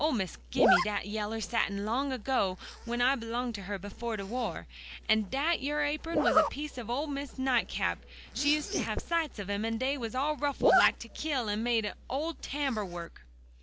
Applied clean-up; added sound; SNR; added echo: none; Zipper (clothing); 3 dB; none.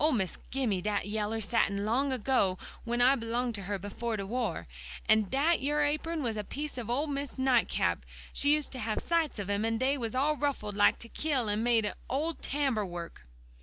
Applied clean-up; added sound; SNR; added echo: none; none; none; none.